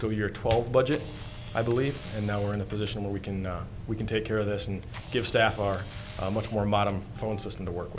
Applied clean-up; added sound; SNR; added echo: none; Camera + Wind instrument, woodwind instrument; 19 dB; none.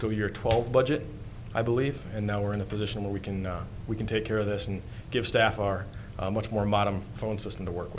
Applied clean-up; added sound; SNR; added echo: none; none; none; none.